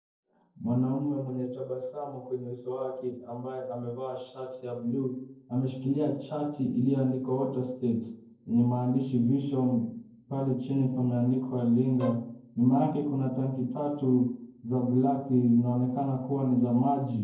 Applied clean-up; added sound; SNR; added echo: neural separator model SepFormer DNS4.